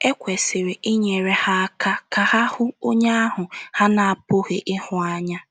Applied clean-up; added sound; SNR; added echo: none; none; none; none.